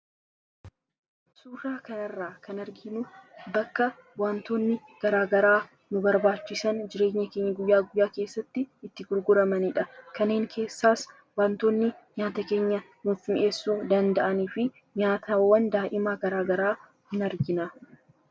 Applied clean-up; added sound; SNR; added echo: none; none; none; none.